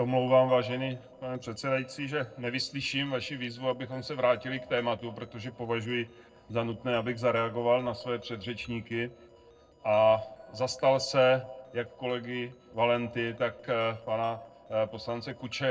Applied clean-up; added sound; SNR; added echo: neural separator model SepFormer DNS4.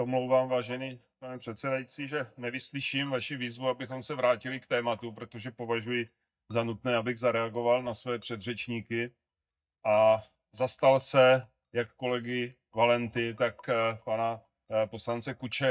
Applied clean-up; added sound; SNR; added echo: neural mask model DeepFilterNet 3.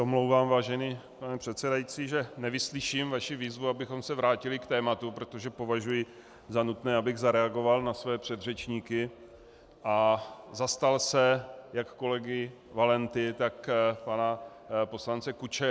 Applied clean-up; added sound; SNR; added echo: none; none; none; none.